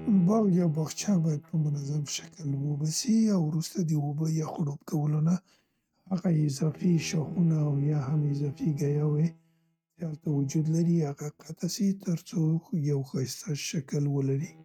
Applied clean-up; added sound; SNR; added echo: neural mask model RNNoise.